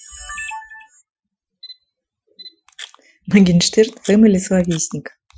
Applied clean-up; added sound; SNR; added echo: classical method Wiener filter.